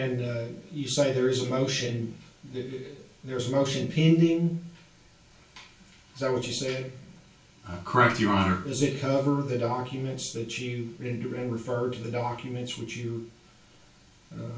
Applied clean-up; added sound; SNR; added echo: none; none; none; reverberation time 0.2 s.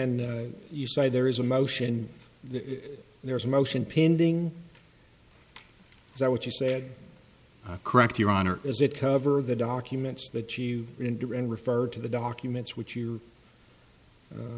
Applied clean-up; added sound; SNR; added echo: none; none; none; none.